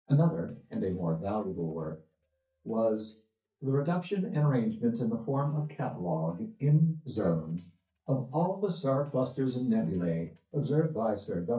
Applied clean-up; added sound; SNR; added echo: neural mask model DeepFilterNet 3.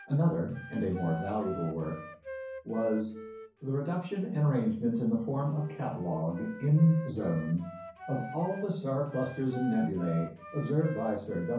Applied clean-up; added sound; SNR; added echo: none; Wind instrument, woodwind instrument; 15 dB; reverberation time 0.6 s.